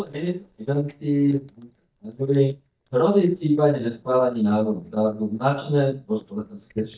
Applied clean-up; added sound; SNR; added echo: neural mask model DeepFilterNet 3.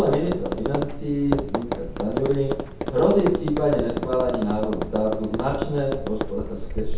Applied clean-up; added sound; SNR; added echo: none; Tap; 4 dB; reverberation time 0.7 s.